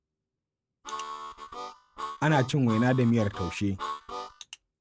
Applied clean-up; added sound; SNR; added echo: none; Harmonica; 10 dB; none.